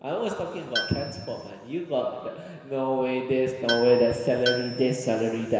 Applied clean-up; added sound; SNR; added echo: none; Tools; 7 dB; reverberation time 2.2 s.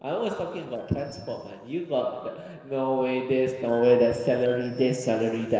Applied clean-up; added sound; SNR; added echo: neural separator model SepFormer DNS4.